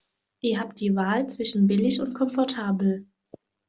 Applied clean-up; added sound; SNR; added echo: none; none; none; none.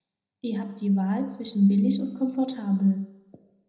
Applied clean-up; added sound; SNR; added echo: none; none; none; reverberation time 0.7 s.